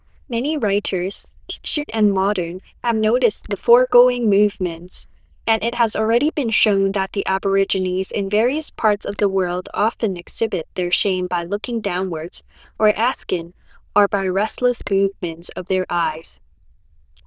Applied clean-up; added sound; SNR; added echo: neural diffusion model UNIVERSE++.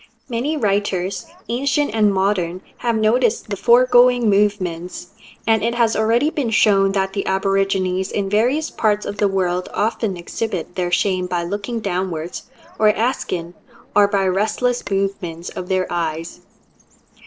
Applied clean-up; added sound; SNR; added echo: neural separator model SepFormer DNS4.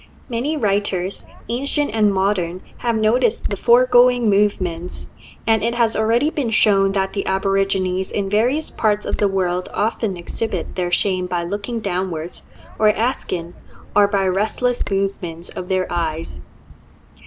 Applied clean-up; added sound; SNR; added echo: none; Bird vocalization, bird call, bird song; 12 dB; none.